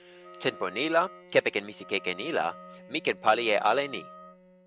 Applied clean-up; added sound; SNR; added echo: none; Wind instrument, woodwind instrument + Bowed string instrument; 19 dB; none.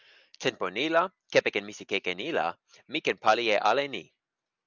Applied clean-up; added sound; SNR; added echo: none; none; none; none.